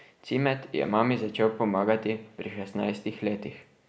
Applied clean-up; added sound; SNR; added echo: none; none; none; none.